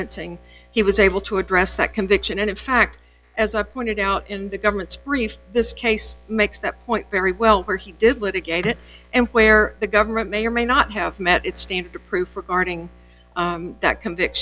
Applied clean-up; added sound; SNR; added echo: none; none; none; none.